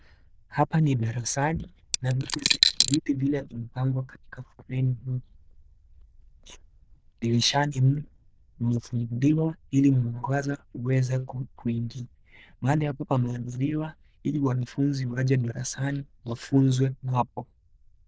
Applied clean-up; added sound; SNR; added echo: neural diffusion model UNIVERSE++.